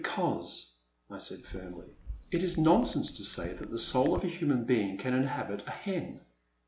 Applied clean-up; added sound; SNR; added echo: none; Chatter / Chirp, tweet / Car passing by / Typing; 14 dB; none.